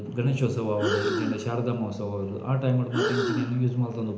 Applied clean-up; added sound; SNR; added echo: none; Breathing; 5 dB; reverberation time 0.9 s.